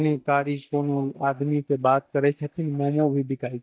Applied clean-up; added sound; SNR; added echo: neural mask model DeepFilterNet 3.